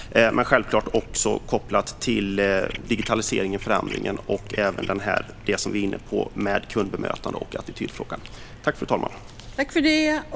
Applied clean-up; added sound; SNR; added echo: none; Cat; 14 dB; none.